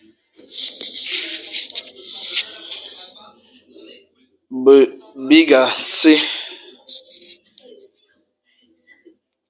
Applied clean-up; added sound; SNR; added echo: none; none; none; none.